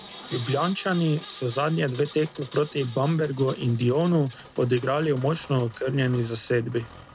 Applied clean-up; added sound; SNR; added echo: none; Engine; 19 dB; none.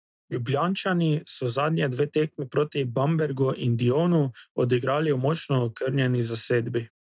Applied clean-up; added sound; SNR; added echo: none; none; none; none.